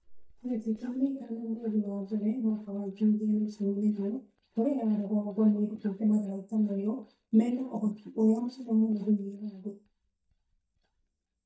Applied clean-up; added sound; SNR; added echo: neural mask model DeepFilterNet 3.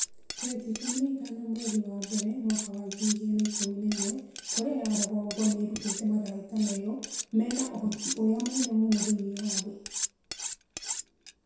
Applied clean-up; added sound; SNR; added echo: none; Cutlery, silverware; 6 dB; reverberation time 0.7 s.